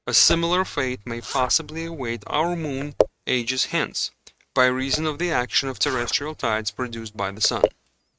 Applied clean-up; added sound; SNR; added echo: neural mask model RNNoise.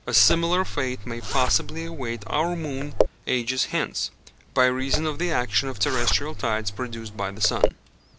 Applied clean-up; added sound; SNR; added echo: none; Zipper (clothing); 0 dB; none.